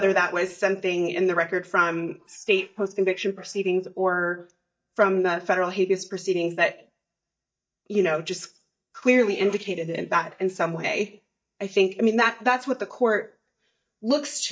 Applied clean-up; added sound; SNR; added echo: neural mask model DeepFilterNet 3.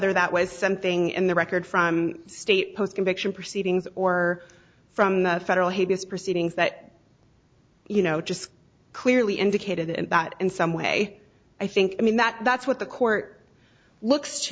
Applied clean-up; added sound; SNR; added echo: none; none; none; none.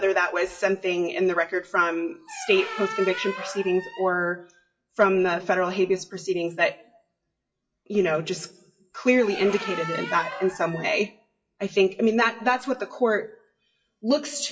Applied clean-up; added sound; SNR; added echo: classical method WPE with log-MMSE.